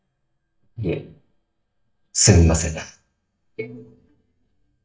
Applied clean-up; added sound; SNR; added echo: neural mask model DeepFilterNet 3.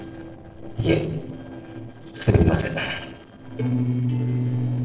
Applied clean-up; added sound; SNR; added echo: neural separator model SepFormer DNS4.